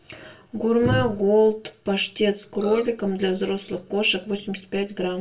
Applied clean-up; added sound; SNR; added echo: none; Burping, eructation; 13 dB; reverberation time 0.2 s.